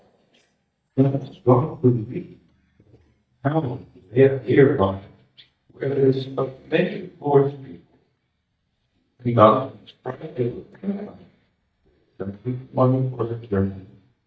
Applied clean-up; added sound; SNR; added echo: neural mask model DeepFilterNet 3.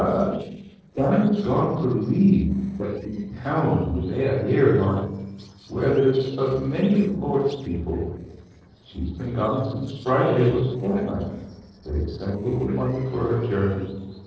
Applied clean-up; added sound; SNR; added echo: neural separator model SepFormer DNS4.